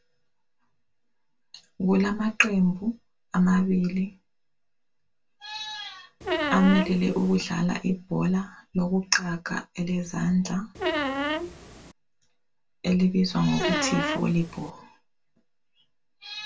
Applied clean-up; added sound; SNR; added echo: none; Squeak; 2 dB; reverberation time 0.1 s.